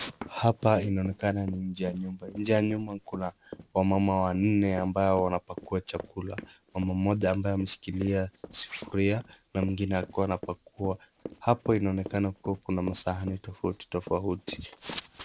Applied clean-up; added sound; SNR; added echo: none; Run; 17 dB; none.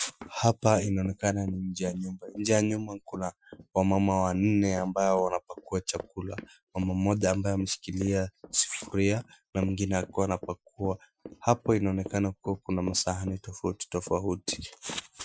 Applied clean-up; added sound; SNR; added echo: classical method Wiener filter.